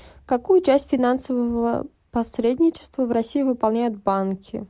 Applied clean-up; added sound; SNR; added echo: none; none; none; none.